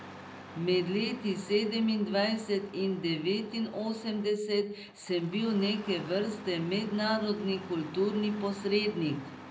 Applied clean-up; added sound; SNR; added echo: none; Engine starting; 16 dB; reverberation time 0.5 s.